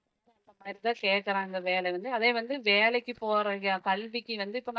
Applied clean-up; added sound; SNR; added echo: neural mask model DeepFilterNet 3.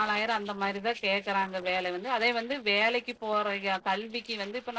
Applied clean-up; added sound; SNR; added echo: neural separator model SepFormer DNS4.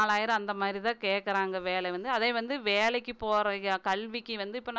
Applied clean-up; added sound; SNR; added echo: none; none; none; none.